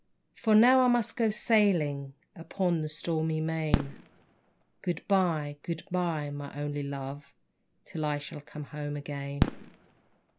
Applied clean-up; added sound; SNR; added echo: none; Fireworks; 10 dB; none.